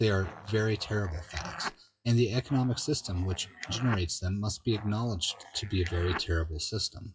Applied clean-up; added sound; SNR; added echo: classical method WPE with log-MMSE.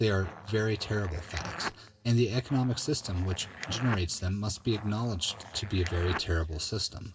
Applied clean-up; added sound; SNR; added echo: none; Zipper (clothing); 12 dB; reverberation time 2.5 s.